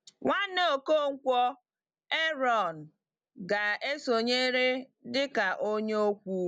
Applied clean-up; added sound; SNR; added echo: none; none; none; none.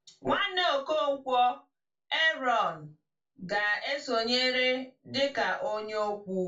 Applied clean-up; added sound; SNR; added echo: none; none; none; reverberation time 0.3 s.